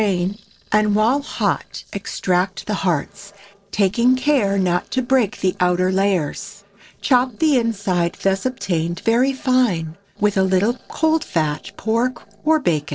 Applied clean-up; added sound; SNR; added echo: neural separator model SepFormer DNS4.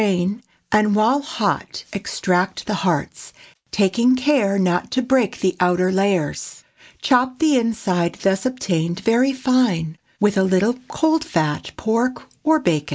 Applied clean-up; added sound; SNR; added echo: none; none; none; none.